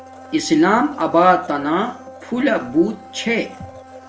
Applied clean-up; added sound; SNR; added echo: none; Domestic sounds, home sounds; 19 dB; reverberation time 0.5 s.